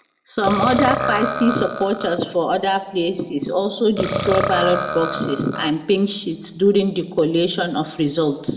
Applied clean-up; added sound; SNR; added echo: none; Burping, eructation; 6 dB; reverberation time 0.9 s.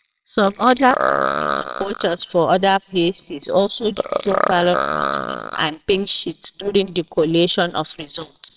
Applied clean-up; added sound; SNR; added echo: neural separator model SepFormer WHAMR!.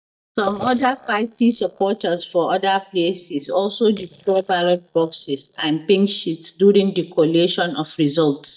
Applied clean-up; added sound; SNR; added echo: neural mask model DeepFilterNet 3.